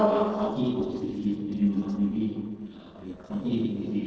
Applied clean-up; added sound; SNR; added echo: neural separator model SepFormer DNS4.